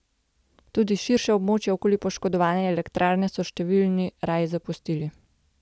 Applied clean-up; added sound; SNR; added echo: none; none; none; none.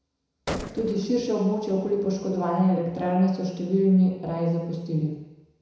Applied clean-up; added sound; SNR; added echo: none; Gunshot, gunfire; 14 dB; reverberation time 1.0 s.